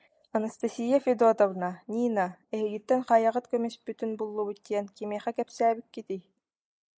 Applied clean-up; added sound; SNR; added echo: neural mask model Resemble Enhance denoiser.